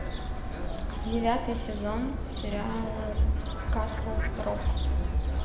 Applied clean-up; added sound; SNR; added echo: none; Fowl; 3 dB; reverberation time 1.4 s.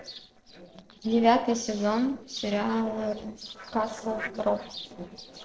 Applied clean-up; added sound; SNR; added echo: neural separator model SepFormer DNS4.